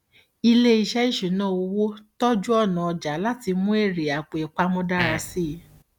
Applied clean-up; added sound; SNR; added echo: none; Fart; 9 dB; none.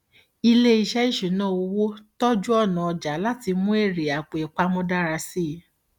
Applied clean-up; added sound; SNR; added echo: none; none; none; none.